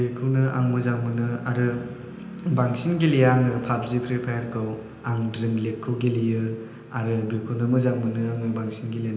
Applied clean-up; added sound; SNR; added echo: none; none; none; reverberation time 0.9 s.